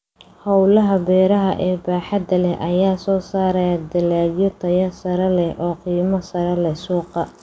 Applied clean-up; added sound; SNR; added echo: none; none; none; none.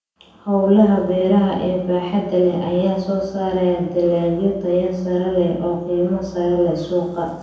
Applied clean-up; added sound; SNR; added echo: none; none; none; reverberation time 0.9 s.